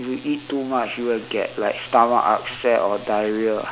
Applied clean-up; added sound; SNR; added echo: none; none; none; none.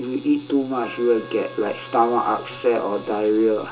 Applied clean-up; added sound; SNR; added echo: none; Trumpet; 20 dB; reverberation time 0.2 s.